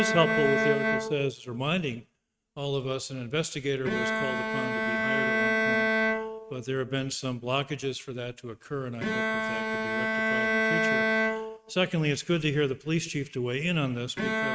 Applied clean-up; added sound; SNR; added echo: neural mask model RNNoise.